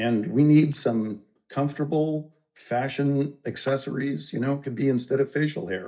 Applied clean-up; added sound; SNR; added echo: neural mask model DeepFilterNet 3.